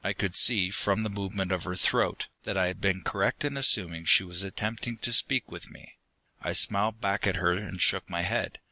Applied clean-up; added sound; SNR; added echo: none; none; none; none.